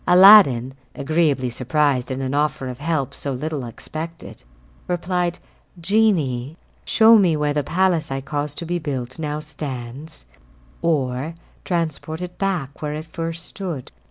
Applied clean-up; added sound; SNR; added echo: none; none; none; none.